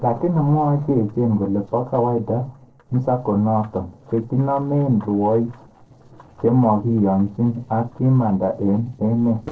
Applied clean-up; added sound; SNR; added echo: neural separator model SepFormer DNS4.